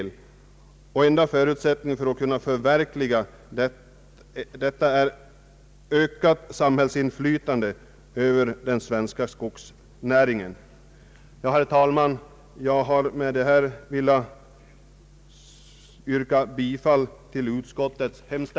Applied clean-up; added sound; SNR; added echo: none; none; none; none.